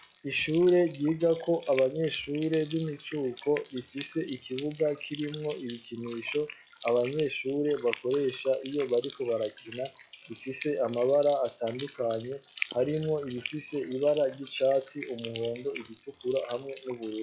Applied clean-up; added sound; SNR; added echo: classical method log-MMSE.